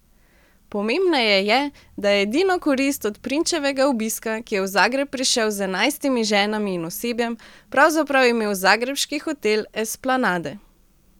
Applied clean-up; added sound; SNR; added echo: none; none; none; none.